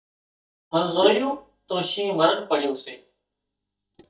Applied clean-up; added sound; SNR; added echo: neural mask model DeepFilterNet 3.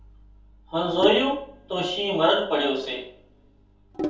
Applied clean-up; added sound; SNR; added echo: none; Sink (filling or washing); 11 dB; reverberation time 0.6 s.